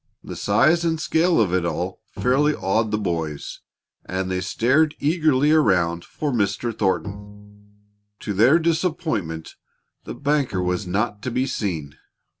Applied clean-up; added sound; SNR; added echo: none; Bowed string instrument; 14 dB; none.